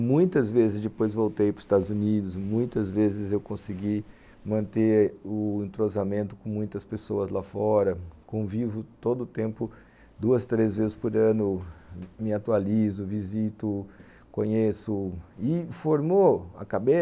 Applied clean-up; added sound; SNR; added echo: none; none; none; none.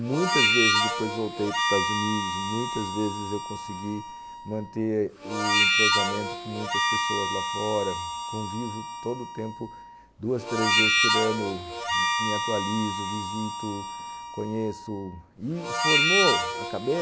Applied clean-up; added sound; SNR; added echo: none; Harmonica; -3 dB; none.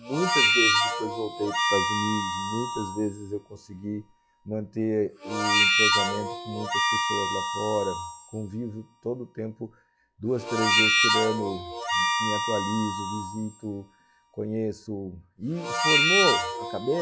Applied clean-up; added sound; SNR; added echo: classical method log-MMSE.